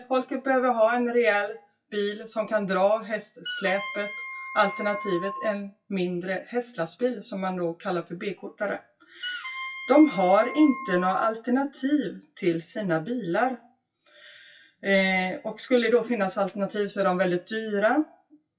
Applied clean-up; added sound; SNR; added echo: classical method WPE with log-MMSE.